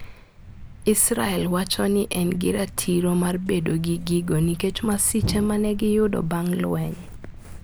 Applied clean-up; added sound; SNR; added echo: none; Thump, thud; 12 dB; none.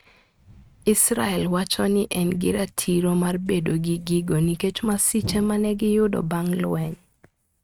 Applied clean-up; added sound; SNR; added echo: neural mask model RNNoise.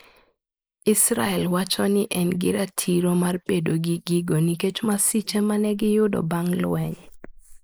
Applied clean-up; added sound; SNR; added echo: neural mask model Resemble Enhance denoiser.